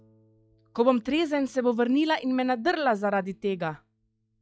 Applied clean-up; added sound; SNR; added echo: classical method log-MMSE.